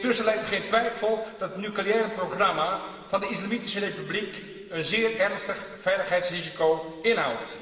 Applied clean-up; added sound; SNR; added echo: none; none; none; reverberation time 2.4 s.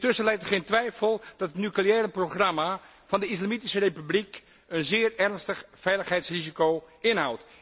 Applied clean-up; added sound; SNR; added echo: none; none; none; none.